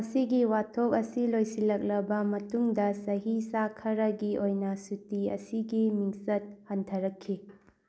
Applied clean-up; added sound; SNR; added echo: none; none; none; none.